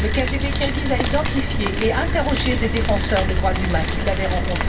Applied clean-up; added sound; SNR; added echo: none; Rain; -2 dB; reverberation time 1.9 s.